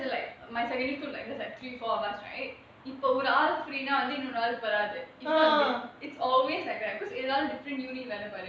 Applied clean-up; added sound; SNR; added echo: none; none; none; none.